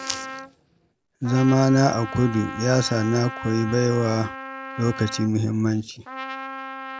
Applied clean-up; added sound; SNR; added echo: none; Trumpet; 12 dB; none.